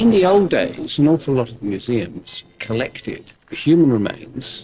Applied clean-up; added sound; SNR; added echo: neural separator model SepFormer DNS4.